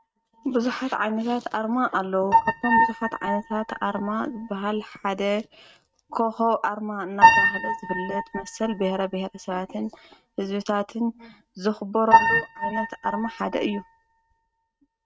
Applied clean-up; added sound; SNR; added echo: neural mask model RNNoise.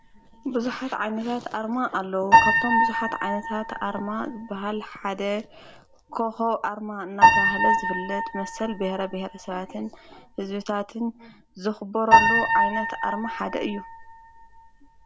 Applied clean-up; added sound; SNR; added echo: none; Piano; -4 dB; none.